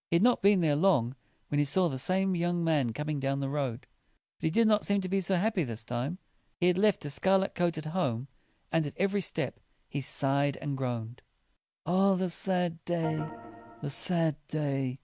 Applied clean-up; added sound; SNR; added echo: none; Organ; 13 dB; none.